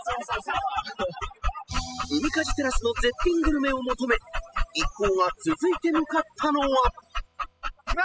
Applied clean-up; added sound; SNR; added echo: classical method spectral subtraction.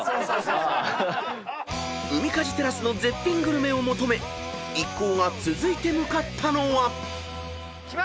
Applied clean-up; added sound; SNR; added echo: none; none; none; none.